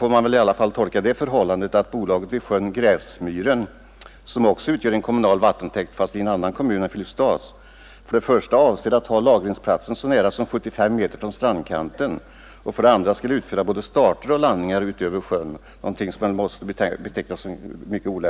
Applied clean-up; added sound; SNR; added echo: none; none; none; none.